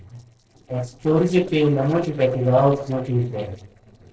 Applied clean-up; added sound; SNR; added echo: neural separator model SepFormer DNS4.